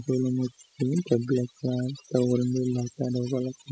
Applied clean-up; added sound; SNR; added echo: classical method spectral subtraction.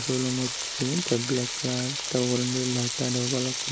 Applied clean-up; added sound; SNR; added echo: none; Frying (food); 3 dB; none.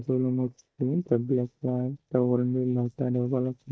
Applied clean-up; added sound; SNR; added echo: neural mask model DeepFilterNet 3.